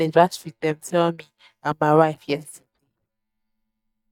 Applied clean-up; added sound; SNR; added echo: neural mask model DeepFilterNet 3.